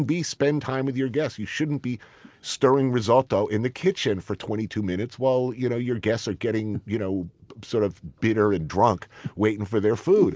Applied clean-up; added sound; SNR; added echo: none; none; none; none.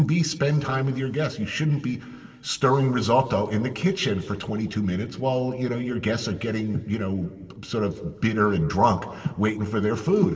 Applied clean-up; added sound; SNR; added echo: none; none; none; reverberation time 1.9 s.